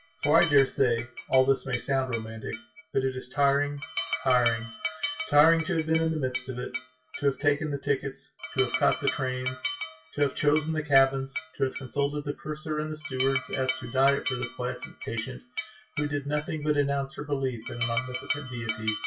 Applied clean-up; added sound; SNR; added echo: classical method WPE with log-MMSE.